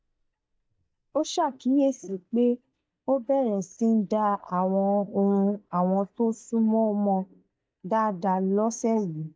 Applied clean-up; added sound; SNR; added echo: neural mask model DeepFilterNet 3.